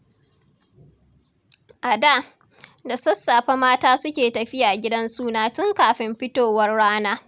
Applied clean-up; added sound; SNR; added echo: none; none; none; none.